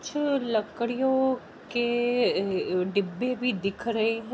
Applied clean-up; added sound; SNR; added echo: none; none; none; none.